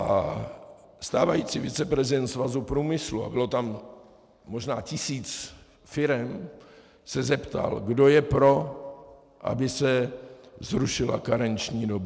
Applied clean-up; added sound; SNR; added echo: none; none; none; none.